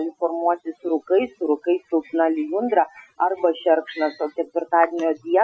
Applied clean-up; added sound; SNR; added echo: classical method Wiener filter.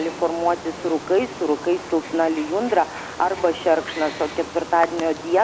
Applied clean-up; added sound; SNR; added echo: none; Wild animals; 13 dB; none.